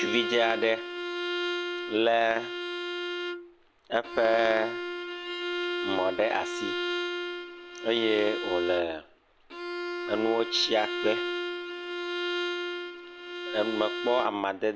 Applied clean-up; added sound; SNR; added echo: none; Bowed string instrument; 4 dB; none.